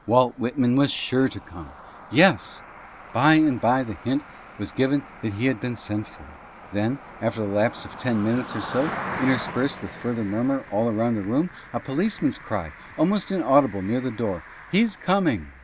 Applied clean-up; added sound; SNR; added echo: none; Cricket; 15 dB; none.